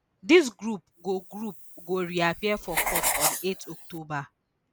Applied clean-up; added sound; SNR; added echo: none; Writing; 4 dB; none.